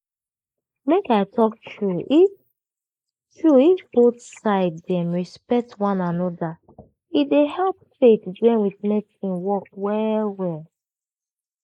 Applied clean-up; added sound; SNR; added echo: neural mask model Resemble Enhance denoiser.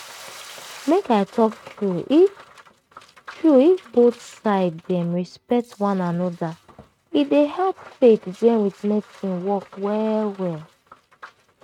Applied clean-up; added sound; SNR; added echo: neural mask model RNNoise.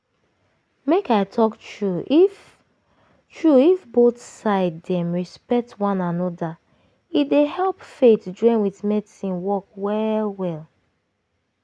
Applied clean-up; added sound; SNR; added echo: none; none; none; none.